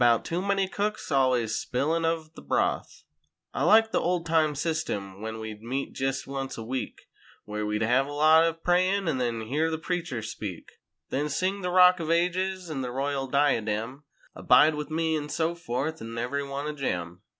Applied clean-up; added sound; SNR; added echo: none; none; none; none.